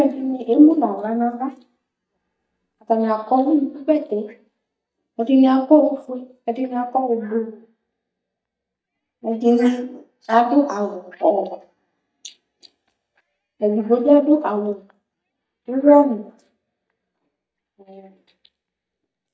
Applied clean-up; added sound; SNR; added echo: neural mask model DeepFilterNet 3.